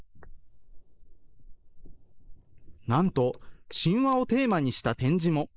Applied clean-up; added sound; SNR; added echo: neural mask model Resemble Enhance denoiser.